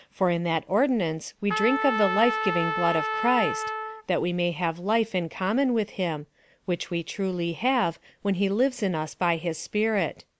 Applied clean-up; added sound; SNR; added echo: none; Trumpet; 3 dB; none.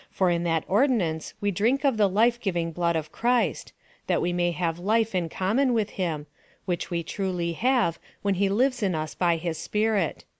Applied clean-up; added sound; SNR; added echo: none; none; none; none.